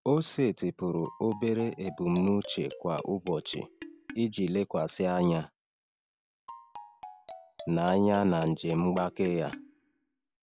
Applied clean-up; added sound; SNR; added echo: none; Marimba, xylophone; 17 dB; none.